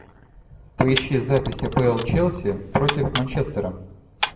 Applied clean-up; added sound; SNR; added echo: none; Camera; 10 dB; reverberation time 0.7 s.